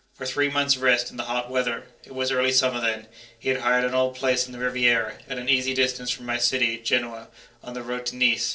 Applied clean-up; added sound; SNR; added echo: neural separator model SepFormer DNS4.